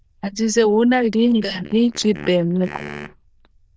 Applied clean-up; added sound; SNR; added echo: neural diffusion model UNIVERSE++.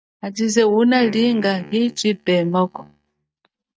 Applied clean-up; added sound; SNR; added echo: neural mask model DeepFilterNet 3.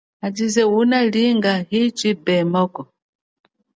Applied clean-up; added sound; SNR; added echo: none; none; none; none.